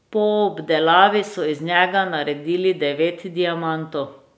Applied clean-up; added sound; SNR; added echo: none; none; none; none.